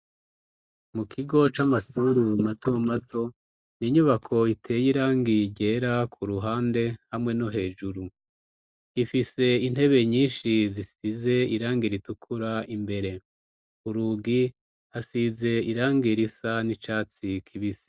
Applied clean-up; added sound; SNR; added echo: neural mask model Resemble Enhance denoiser.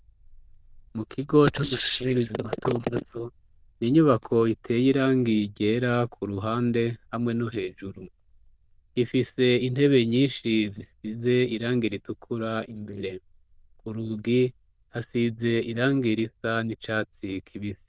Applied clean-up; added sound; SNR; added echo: neural diffusion model UNIVERSE++.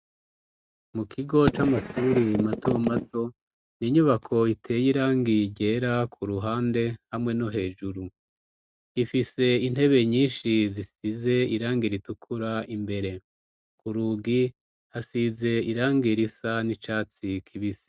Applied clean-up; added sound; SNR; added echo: neural mask model RNNoise.